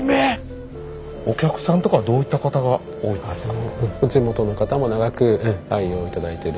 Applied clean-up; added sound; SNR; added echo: none; none; none; none.